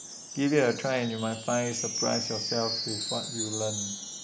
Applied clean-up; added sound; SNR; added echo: none; Wind chime; 5 dB; none.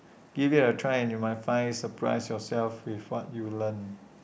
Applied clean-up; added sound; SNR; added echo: none; none; none; none.